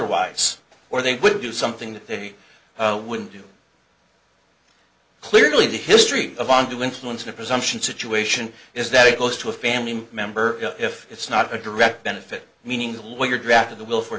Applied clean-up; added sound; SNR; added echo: none; none; none; none.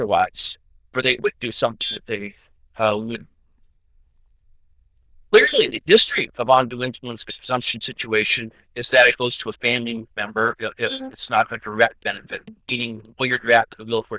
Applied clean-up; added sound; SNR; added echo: neural diffusion model UNIVERSE++.